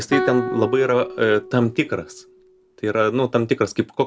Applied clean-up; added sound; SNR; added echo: none; Guitar; 9 dB; none.